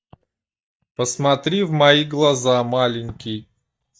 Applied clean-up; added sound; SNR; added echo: neural mask model DeepFilterNet 3.